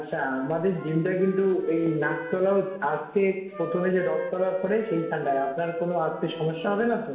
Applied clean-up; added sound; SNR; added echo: none; Wind instrument, woodwind instrument; 12 dB; reverberation time 1.0 s.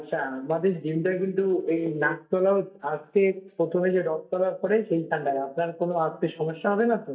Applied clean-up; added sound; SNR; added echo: neural mask model DeepFilterNet 3.